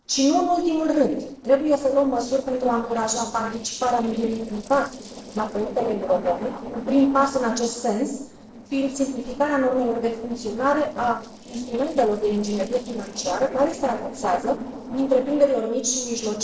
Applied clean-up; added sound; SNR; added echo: neural separator model SepFormer DNS4.